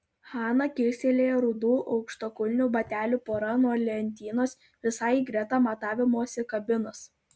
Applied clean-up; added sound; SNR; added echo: none; none; none; none.